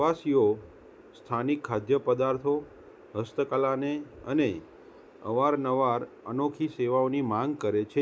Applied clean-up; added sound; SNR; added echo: none; none; none; none.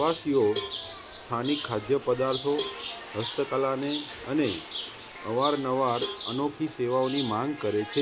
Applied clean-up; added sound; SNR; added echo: none; Cowbell + Chirp, tweet; 8 dB; none.